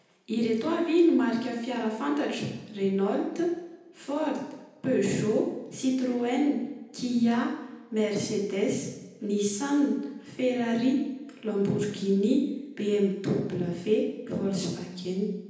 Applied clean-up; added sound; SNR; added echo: none; none; none; reverberation time 0.9 s.